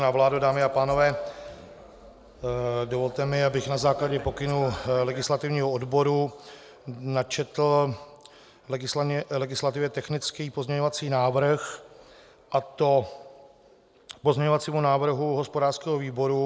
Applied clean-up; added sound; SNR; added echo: none; none; none; none.